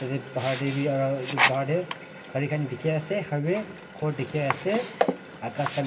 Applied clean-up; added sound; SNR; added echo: none; Sink (filling or washing); 4 dB; reverberation time 2.4 s.